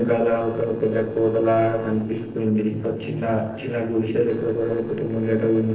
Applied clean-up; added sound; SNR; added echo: neural separator model SepFormer DNS4.